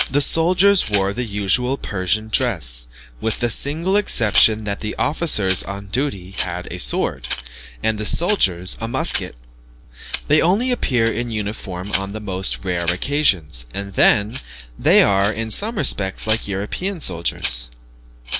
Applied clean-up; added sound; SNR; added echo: none; Rattle (instrument); 13 dB; none.